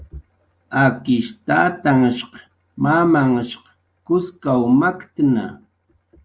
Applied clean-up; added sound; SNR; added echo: none; none; none; none.